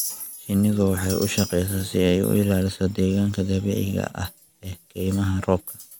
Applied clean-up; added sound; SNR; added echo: none; Chink, clink; 15 dB; none.